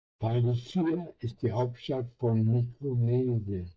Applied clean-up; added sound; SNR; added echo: neural mask model DeepFilterNet 3.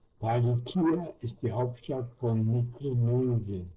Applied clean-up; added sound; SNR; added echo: neural separator model SepFormer DNS4.